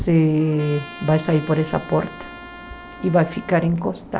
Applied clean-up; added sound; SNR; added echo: none; Trumpet; 18 dB; none.